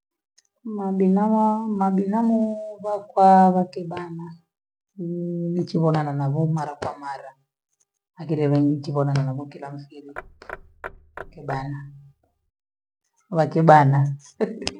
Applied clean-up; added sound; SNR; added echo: none; Knock / Wood; 18 dB; none.